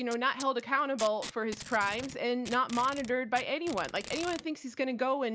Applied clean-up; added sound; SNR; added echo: none; Packing tape, duct tape; 15 dB; none.